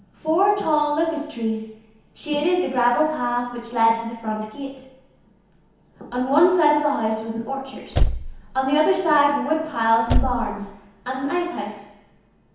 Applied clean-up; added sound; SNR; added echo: none; Slam / Car; 1 dB; reverberation time 1.0 s.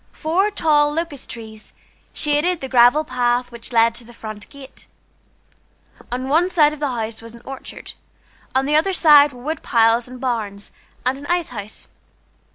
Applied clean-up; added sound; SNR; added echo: none; none; none; none.